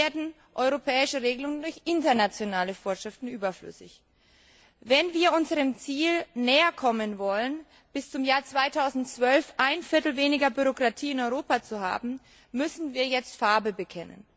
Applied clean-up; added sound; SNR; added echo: none; none; none; none.